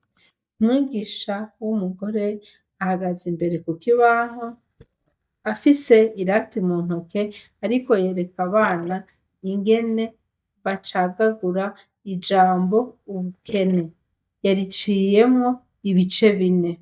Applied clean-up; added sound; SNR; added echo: neural mask model DeepFilterNet 3.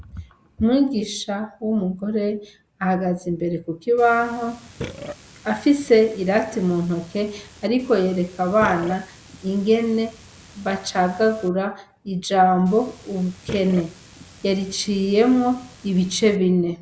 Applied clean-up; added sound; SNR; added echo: none; Burping, eructation; 18 dB; none.